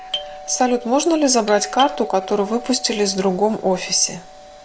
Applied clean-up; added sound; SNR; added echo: none; Doorbell; 14 dB; none.